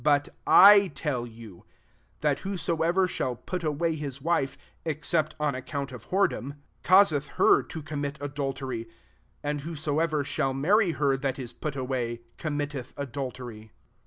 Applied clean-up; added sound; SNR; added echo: none; none; none; none.